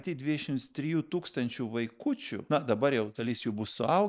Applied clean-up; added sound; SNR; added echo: neural mask model Resemble Enhance denoiser.